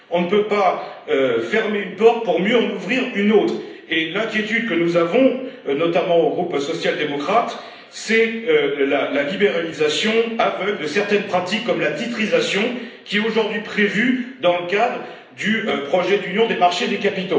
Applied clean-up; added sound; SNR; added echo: none; none; none; reverberation time 0.8 s.